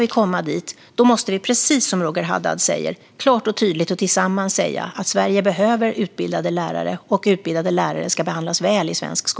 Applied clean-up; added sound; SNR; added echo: none; none; none; none.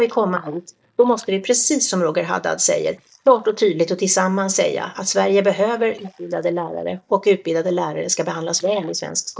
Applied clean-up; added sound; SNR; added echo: neural mask model DeepFilterNet 3.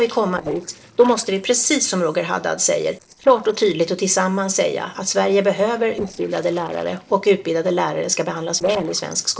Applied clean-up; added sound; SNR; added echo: neural separator model SepFormer DNS4.